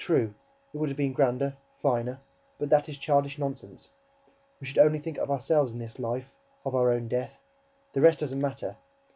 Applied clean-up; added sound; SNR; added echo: none; none; none; none.